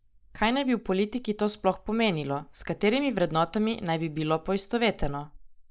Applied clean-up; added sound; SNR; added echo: neural mask model Resemble Enhance denoiser.